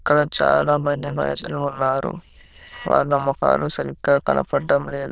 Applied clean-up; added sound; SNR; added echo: neural diffusion model UNIVERSE++.